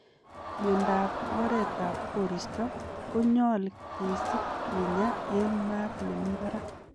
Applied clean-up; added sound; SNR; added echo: none; Crowd; 4 dB; none.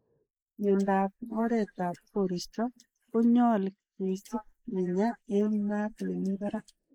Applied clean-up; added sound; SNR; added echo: neural mask model Resemble Enhance denoiser.